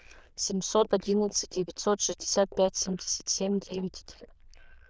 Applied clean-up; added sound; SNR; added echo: neural diffusion model UNIVERSE++.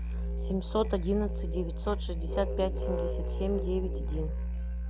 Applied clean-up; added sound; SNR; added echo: none; Musical instrument; -1 dB; none.